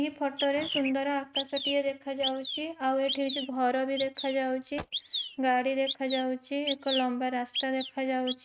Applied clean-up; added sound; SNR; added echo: neural mask model RNNoise.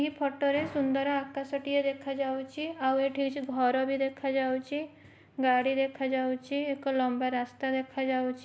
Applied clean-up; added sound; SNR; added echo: none; none; none; none.